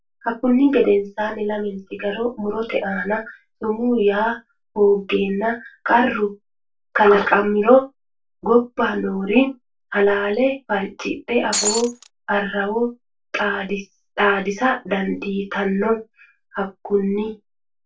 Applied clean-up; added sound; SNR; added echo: none; Shatter; 2 dB; reverberation time 0.2 s.